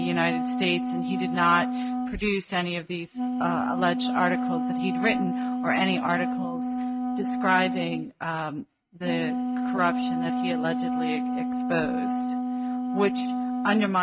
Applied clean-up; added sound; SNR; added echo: neural mask model RNNoise.